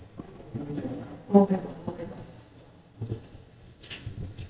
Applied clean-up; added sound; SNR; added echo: neural mask model DeepFilterNet 3.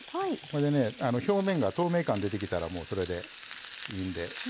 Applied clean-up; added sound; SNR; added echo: none; none; none; none.